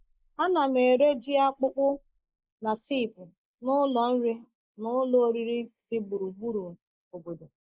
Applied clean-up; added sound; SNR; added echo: neural mask model Resemble Enhance denoiser.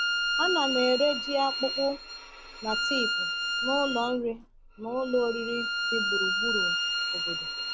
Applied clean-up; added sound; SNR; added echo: none; Bowed string instrument; -1 dB; none.